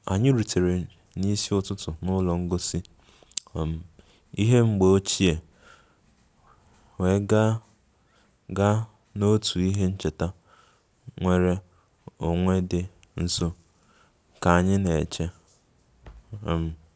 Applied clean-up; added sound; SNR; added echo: none; none; none; none.